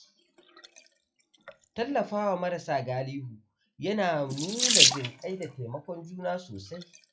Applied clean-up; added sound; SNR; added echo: classical method log-MMSE.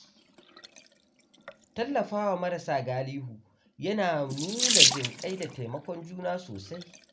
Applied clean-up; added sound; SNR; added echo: none; Sink (filling or washing) / Water tap, faucet; -1 dB; none.